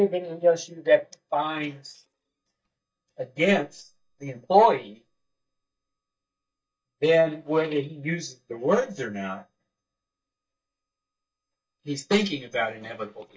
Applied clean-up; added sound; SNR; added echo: neural mask model DeepFilterNet 3.